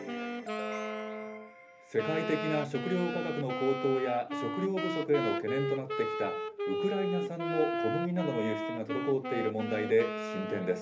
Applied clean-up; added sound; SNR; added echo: none; Wind instrument, woodwind instrument; 2 dB; reverberation time 0.3 s.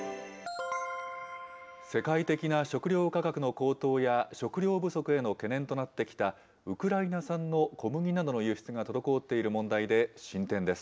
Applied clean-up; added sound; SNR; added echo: none; none; none; none.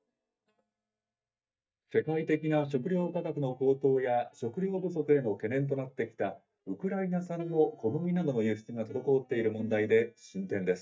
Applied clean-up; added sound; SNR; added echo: neural mask model DeepFilterNet 3.